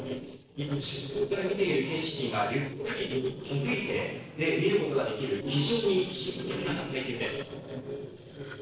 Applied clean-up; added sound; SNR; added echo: neural separator model SepFormer DNS4.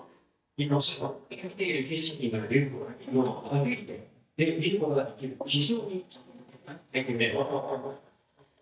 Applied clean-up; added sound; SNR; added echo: neural mask model DeepFilterNet 3.